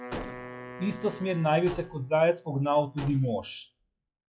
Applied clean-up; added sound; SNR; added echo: classical method log-MMSE.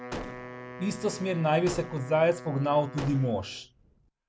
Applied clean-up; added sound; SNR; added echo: none; Wind instrument, woodwind instrument + Gunshot, gunfire; 12 dB; none.